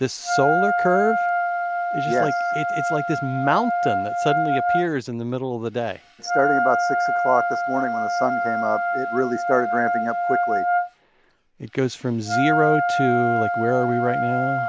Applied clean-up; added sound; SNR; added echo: none; Wind instrument, woodwind instrument; -2 dB; none.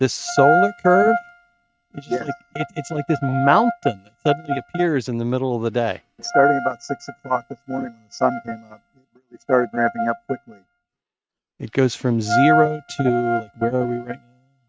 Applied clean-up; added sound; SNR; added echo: neural mask model RNNoise.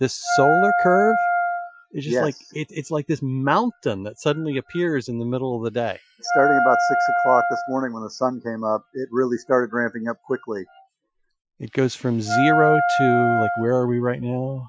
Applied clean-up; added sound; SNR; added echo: classical method Wiener filter.